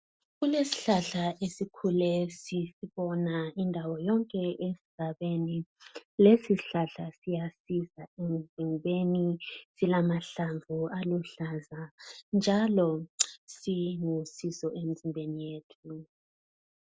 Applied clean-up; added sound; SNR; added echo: none; none; none; none.